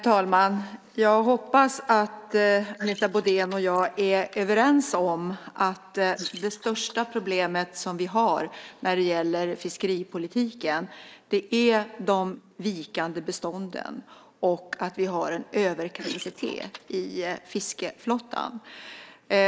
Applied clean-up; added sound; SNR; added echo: neural mask model Resemble Enhance denoiser.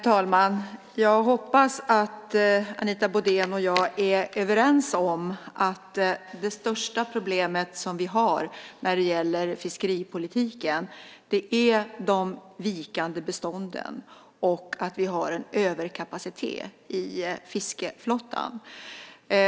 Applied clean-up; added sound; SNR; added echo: none; none; none; none.